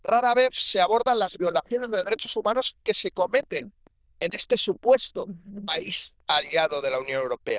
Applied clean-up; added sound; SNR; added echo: neural diffusion model UNIVERSE++.